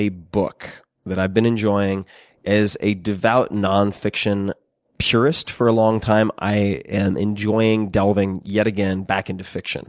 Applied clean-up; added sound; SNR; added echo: none; none; none; none.